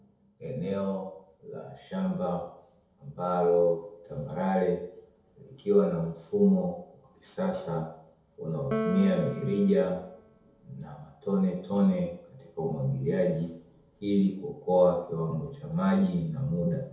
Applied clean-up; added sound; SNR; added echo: none; Piano; 9 dB; reverberation time 0.8 s.